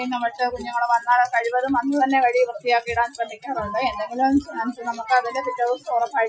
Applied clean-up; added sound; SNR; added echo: classical method Wiener filter.